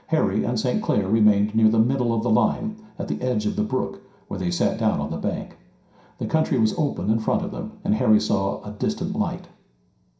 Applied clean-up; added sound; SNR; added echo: none; none; none; reverberation time 0.5 s.